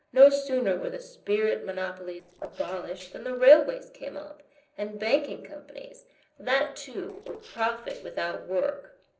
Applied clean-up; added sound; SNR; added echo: neural separator model SepFormer DNS4.